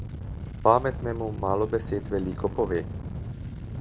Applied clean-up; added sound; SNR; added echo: none; Engine starting; 7 dB; none.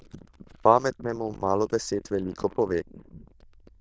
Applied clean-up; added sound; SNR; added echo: neural diffusion model UNIVERSE++.